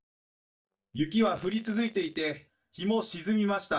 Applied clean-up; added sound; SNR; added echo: neural mask model DeepFilterNet 3.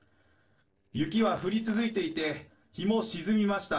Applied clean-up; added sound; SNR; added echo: neural separator model SepFormer DNS4.